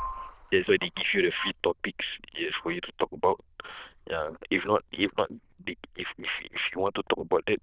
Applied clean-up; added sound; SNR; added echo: neural diffusion model UNIVERSE++.